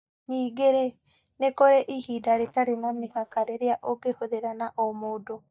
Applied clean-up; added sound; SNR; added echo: neural mask model DeepFilterNet 3.